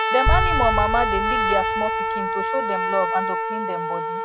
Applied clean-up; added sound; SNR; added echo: none; Boom + Trumpet; -4 dB; none.